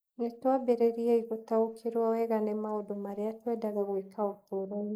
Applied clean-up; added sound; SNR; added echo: neural mask model Resemble Enhance denoiser.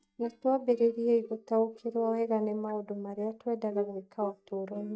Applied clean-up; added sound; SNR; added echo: neural mask model DeepFilterNet 3.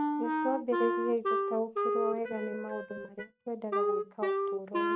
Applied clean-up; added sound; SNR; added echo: neural mask model RNNoise.